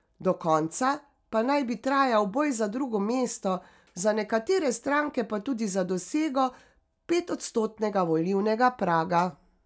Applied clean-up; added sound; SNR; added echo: none; none; none; none.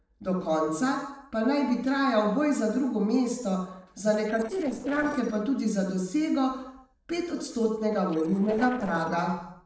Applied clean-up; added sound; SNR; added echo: neural separator model SepFormer DNS4.